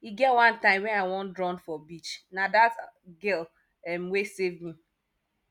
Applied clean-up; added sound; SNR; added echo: none; none; none; none.